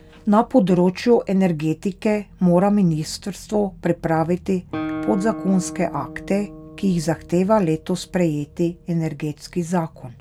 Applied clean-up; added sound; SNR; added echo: none; Guitar; 16 dB; none.